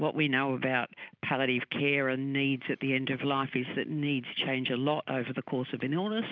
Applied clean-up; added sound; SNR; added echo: none; none; none; none.